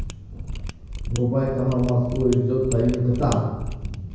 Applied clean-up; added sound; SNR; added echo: none; Mechanisms; 9 dB; reverberation time 1.0 s.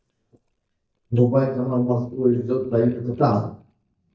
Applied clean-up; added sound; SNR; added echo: neural mask model DeepFilterNet 3.